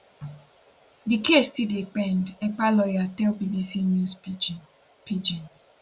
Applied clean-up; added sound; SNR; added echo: none; none; none; none.